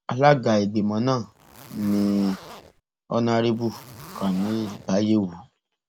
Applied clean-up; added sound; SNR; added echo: none; Zipper (clothing); 19 dB; none.